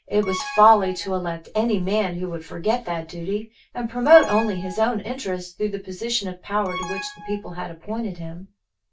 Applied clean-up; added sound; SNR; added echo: none; Alarm; 12 dB; reverberation time 0.2 s.